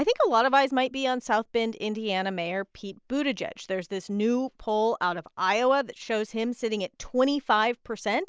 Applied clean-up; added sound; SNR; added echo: none; none; none; none.